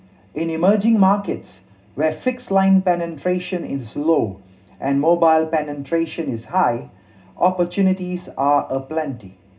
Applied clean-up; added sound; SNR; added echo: none; none; none; reverberation time 0.2 s.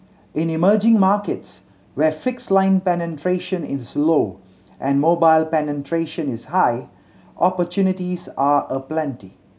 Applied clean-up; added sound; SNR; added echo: none; none; none; none.